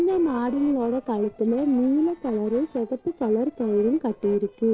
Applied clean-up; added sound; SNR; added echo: neural separator model SepFormer DNS4.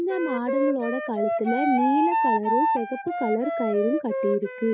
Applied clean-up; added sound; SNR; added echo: classical method spectral subtraction.